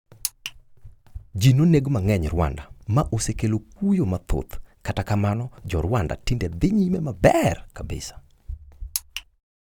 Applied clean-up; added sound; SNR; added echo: none; Run; 18 dB; none.